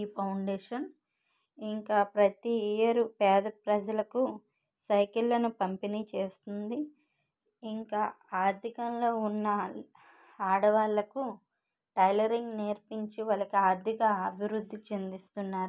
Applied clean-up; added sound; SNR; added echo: none; none; none; none.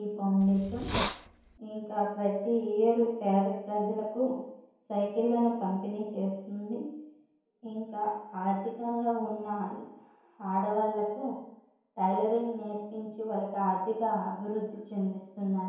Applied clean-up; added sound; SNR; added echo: none; Hiss; 5 dB; reverberation time 1.0 s.